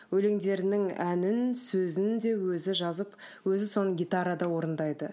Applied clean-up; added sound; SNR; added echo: none; none; none; none.